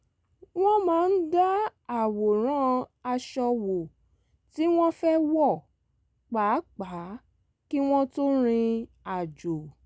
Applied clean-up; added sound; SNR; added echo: none; none; none; none.